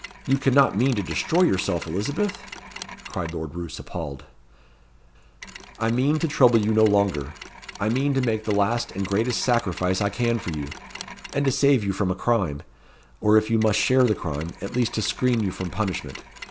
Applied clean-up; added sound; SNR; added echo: none; Mechanisms; 17 dB; none.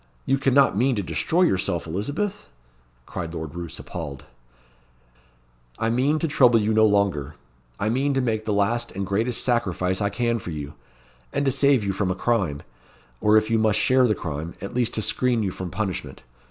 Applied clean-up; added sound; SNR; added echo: none; none; none; none.